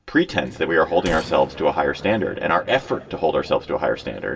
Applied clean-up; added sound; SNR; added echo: none; Gunshot, gunfire; 18 dB; reverberation time 2.9 s.